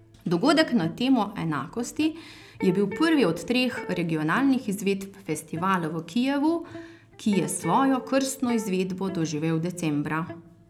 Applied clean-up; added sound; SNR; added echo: none; Electric guitar; 17 dB; none.